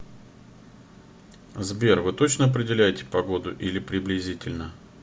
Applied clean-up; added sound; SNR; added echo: none; none; none; none.